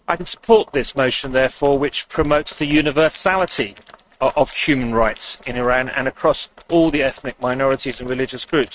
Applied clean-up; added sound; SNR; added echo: neural mask model RNNoise.